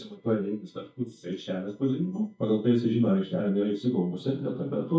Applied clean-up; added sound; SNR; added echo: neural mask model DeepFilterNet 3.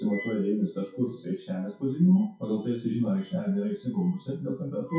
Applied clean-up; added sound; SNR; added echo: classical method WPE with log-MMSE.